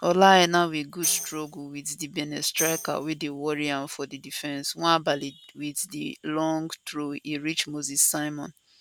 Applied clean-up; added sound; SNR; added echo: none; Tambourine; 9 dB; none.